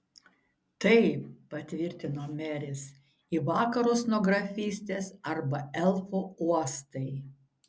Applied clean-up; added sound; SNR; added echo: none; none; none; none.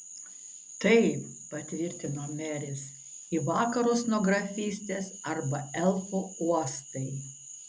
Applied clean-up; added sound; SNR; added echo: none; Frog; 15 dB; none.